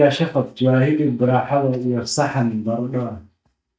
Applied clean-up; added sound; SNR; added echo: neural mask model DeepFilterNet 3.